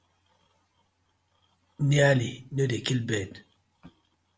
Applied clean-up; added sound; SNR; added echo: none; none; none; none.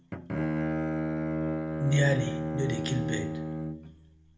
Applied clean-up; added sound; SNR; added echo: none; Bowed string instrument; -1 dB; reverberation time 0.7 s.